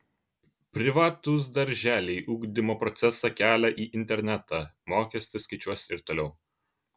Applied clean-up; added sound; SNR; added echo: none; none; none; none.